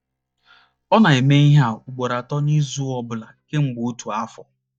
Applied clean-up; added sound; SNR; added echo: neural mask model DeepFilterNet 3.